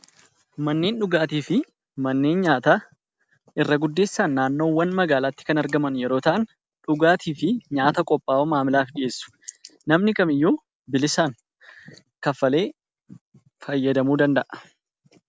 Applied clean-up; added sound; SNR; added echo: none; none; none; none.